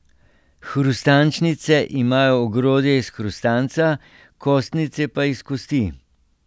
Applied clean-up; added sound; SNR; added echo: none; none; none; none.